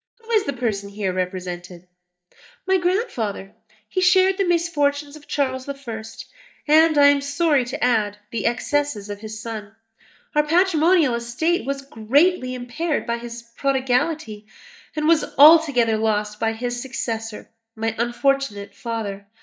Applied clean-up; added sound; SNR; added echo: neural mask model DeepFilterNet 3.